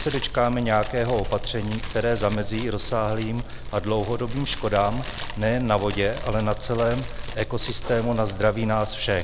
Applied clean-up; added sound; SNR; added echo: none; Fire; 6 dB; none.